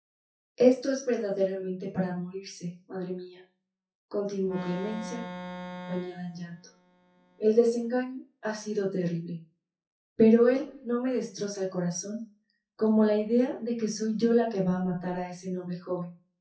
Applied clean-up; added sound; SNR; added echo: classical method WPE with log-MMSE.